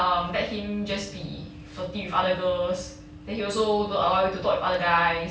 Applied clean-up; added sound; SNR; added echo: none; none; none; none.